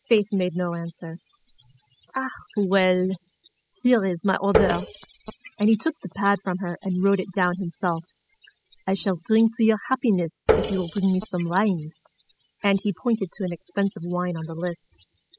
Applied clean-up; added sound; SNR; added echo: classical method spectral subtraction.